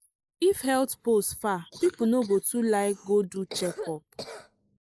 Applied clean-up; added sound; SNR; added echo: neural mask model Resemble Enhance denoiser.